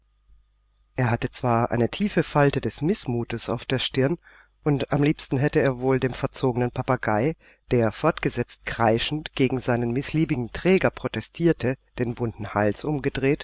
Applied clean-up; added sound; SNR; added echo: none; none; none; none.